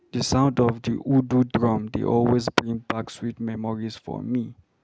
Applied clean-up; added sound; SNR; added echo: none; none; none; none.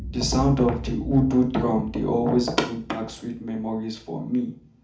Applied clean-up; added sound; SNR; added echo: none; Boom; 12 dB; reverberation time 0.4 s.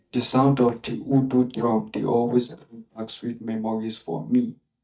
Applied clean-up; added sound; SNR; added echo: neural mask model DeepFilterNet 3.